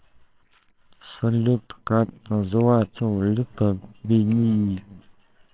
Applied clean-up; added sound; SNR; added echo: neural separator model SepFormer WHAMR!.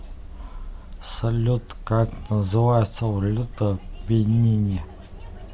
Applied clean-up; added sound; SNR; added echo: none; none; none; none.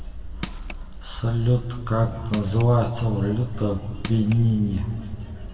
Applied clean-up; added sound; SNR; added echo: none; Crushing; 16 dB; reverberation time 1.7 s.